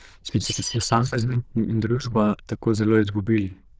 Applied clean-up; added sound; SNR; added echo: neural diffusion model UNIVERSE++.